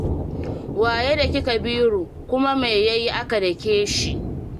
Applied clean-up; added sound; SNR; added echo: none; Thunder; 7 dB; none.